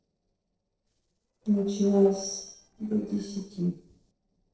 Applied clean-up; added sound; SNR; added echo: neural separator model SepFormer DNS4.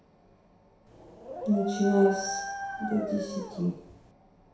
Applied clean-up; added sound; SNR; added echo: none; Dog; 7 dB; reverberation time 0.7 s.